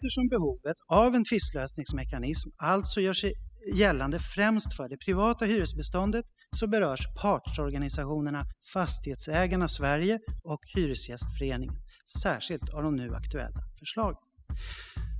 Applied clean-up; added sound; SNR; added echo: classical method spectral subtraction.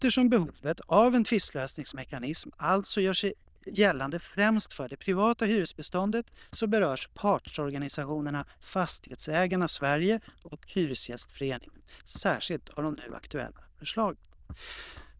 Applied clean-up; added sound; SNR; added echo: neural diffusion model UNIVERSE++.